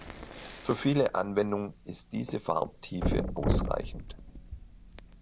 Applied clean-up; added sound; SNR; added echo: none; Thump, thud + Fire; 3 dB; none.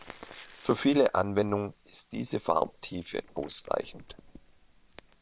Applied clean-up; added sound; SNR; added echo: neural separator model SepFormer WHAM!.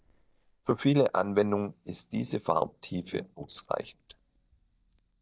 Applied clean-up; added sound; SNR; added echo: neural mask model DeepFilterNet 3.